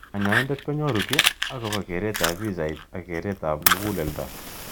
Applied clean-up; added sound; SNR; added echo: none; Fire; 0 dB; none.